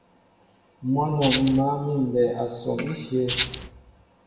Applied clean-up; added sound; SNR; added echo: none; Rattle (instrument); -3 dB; reverberation time 1.1 s.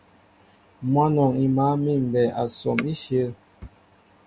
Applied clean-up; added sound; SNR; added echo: none; none; none; none.